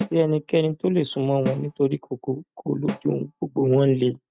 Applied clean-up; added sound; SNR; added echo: neural mask model RNNoise.